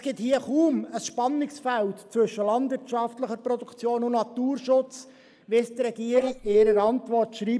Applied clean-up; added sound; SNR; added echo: neural mask model Resemble Enhance denoiser.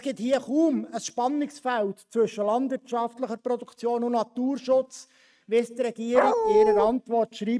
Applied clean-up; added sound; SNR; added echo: neural mask model RNNoise.